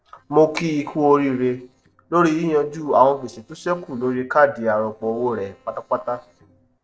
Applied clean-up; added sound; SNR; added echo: neural separator model SepFormer DNS4.